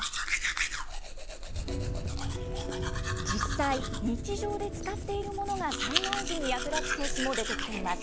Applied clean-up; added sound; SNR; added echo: none; Domestic sounds, home sounds; 1 dB; none.